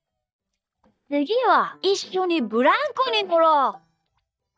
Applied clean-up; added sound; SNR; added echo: neural mask model DeepFilterNet 3.